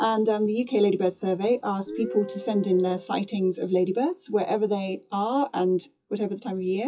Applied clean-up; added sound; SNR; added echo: classical method WPE with log-MMSE.